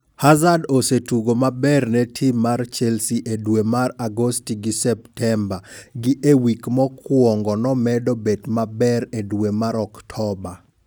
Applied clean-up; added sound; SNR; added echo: none; none; none; none.